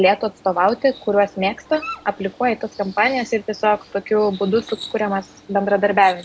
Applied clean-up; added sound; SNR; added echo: none; Dog; 16 dB; none.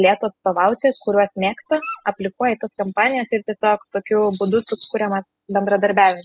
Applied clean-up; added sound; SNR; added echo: classical method spectral subtraction.